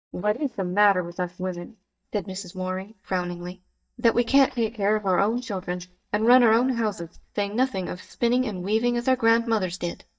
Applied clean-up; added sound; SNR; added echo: neural mask model DeepFilterNet 3.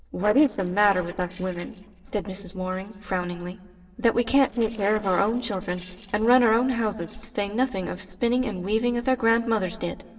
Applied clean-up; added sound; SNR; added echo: neural separator model SepFormer DNS4.